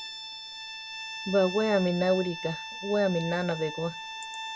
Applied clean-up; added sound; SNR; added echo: none; Bowed string instrument; 9 dB; none.